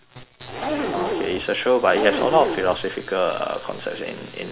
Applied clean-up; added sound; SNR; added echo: none; Zipper (clothing); 4 dB; none.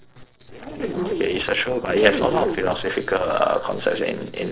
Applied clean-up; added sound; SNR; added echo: neural separator model SepFormer DNS4.